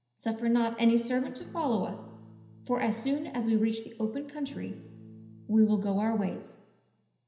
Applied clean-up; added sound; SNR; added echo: none; Electric guitar / Strum; 19 dB; reverberation time 0.9 s.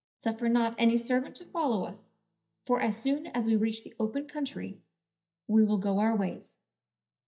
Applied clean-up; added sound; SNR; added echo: neural mask model DeepFilterNet 3.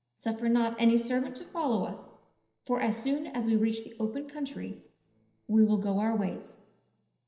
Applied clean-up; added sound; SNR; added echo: neural separator model SepFormer DNS4.